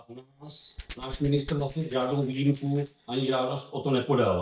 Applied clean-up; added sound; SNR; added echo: neural mask model DeepFilterNet 3.